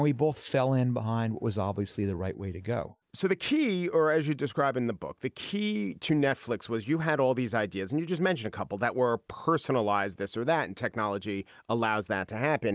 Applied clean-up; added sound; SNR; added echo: none; none; none; none.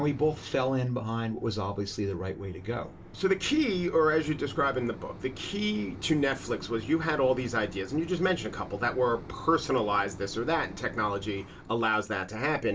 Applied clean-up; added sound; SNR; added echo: none; Mechanisms; 15 dB; reverberation time 0.2 s.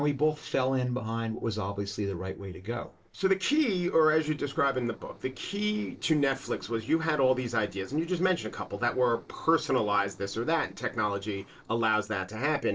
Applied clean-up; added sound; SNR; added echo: neural separator model SepFormer DNS4.